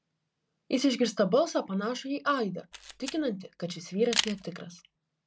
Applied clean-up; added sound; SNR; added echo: none; Camera; 8 dB; none.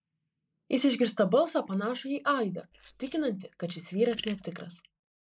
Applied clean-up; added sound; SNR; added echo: neural mask model Resemble Enhance denoiser.